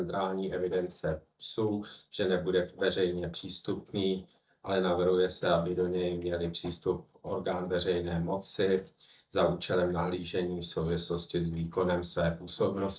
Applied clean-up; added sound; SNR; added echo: neural mask model DeepFilterNet 3.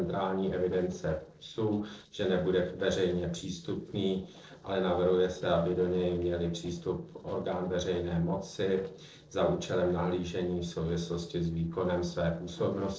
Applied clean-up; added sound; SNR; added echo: neural separator model SepFormer DNS4.